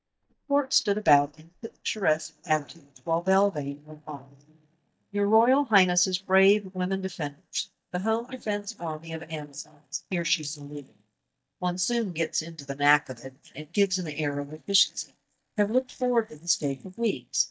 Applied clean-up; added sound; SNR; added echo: neural mask model DeepFilterNet 3.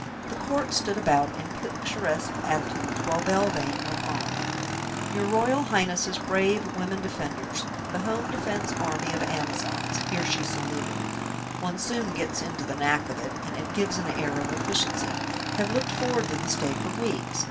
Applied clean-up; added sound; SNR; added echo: none; Motorcycle / Engine; 1 dB; reverberation time 0.2 s.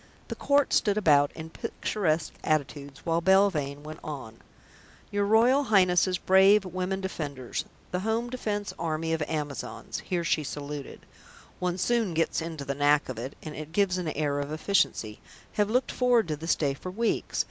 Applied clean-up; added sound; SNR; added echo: none; none; none; none.